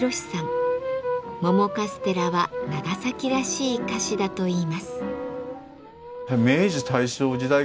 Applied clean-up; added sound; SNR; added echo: none; none; none; none.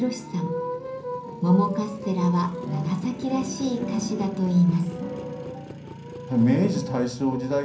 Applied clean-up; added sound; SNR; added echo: none; Motorcycle; 17 dB; reverberation time 0.6 s.